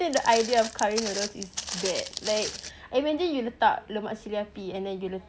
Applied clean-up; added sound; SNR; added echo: none; Walk, footsteps; 7 dB; none.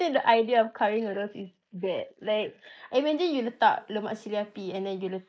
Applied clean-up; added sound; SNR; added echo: neural mask model Resemble Enhance denoiser.